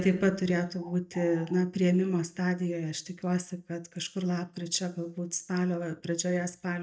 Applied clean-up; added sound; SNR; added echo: neural mask model DeepFilterNet 3.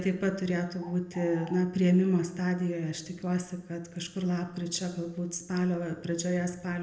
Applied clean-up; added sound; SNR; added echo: none; Bird; 17 dB; reverberation time 0.7 s.